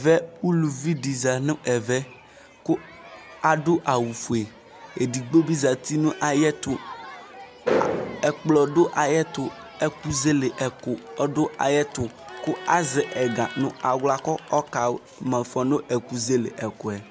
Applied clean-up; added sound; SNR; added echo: none; Crowd; 19 dB; none.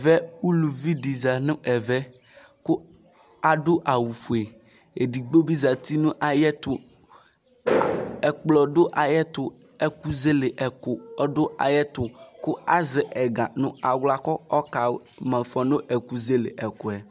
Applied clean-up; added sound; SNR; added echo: none; none; none; none.